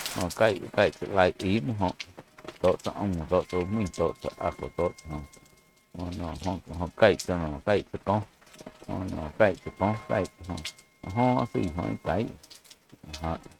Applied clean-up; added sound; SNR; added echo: neural mask model RNNoise.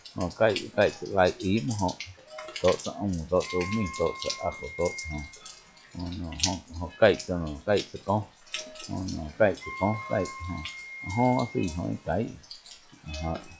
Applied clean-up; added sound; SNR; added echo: classical method log-MMSE.